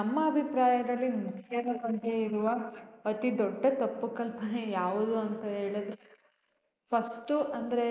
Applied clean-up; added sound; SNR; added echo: neural mask model Resemble Enhance denoiser.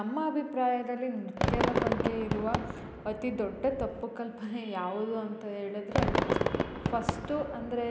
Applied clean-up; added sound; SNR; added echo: none; Fireworks; 0 dB; none.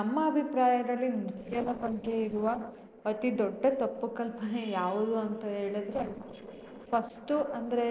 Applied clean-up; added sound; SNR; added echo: neural separator model SepFormer DNS4.